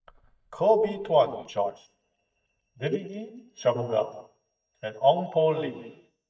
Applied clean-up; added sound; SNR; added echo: neural mask model DeepFilterNet 3.